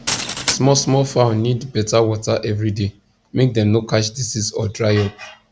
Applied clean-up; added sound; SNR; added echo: none; Glass; 6 dB; none.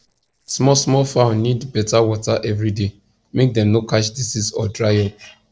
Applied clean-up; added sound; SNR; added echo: neural separator model SepFormer DNS4.